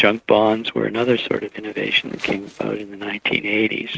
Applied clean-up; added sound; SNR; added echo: neural mask model RNNoise.